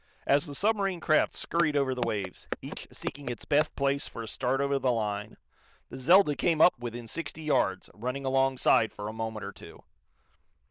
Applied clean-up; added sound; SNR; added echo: neural diffusion model UNIVERSE++.